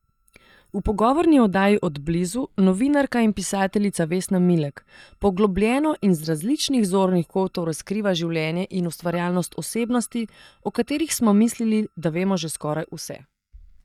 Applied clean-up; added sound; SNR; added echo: neural mask model DeepFilterNet 3.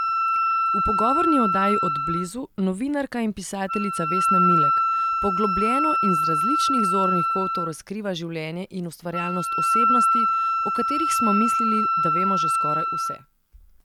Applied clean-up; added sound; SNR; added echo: none; Wind instrument, woodwind instrument; -5 dB; none.